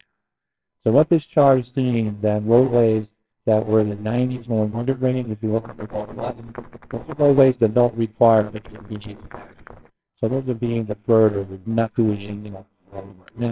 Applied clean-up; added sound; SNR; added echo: neural separator model SepFormer WHAMR!.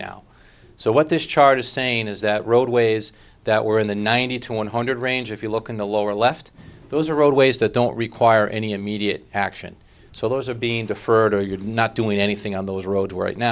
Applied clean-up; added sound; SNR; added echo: none; none; none; none.